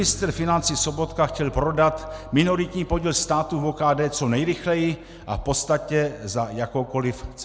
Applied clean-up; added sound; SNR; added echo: none; Bass guitar; 18 dB; none.